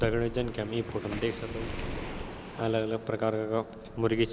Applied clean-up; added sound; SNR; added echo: none; Purr + Waves, surf; 9 dB; none.